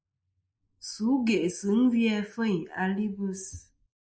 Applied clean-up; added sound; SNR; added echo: neural mask model Resemble Enhance denoiser.